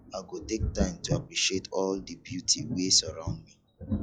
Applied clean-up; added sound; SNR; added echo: classical method log-MMSE.